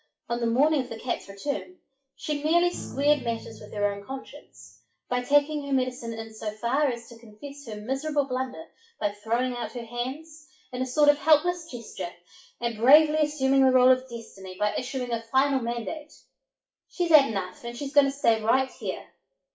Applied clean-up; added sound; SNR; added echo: classical method WPE with log-MMSE.